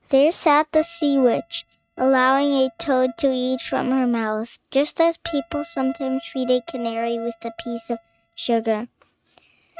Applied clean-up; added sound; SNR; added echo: neural mask model RNNoise.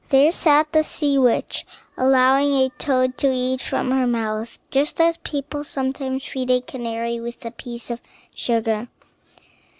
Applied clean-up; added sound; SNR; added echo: none; none; none; none.